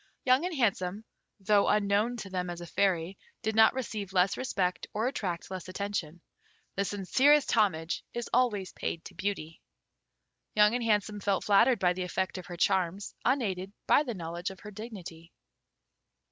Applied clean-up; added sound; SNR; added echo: none; none; none; none.